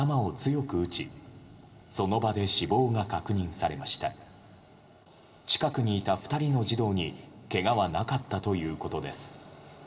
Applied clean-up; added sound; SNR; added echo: none; none; none; reverberation time 2.8 s.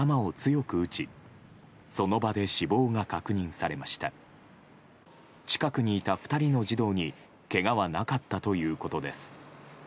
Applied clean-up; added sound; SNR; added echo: none; none; none; none.